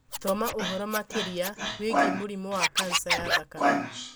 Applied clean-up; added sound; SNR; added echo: none; Scratching (performance technique); -3 dB; none.